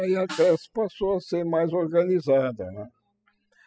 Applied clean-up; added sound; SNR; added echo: classical method spectral subtraction.